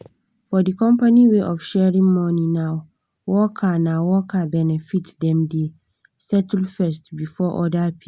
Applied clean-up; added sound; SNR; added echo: none; none; none; none.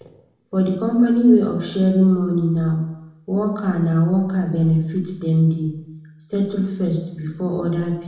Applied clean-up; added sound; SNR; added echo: none; none; none; reverberation time 0.8 s.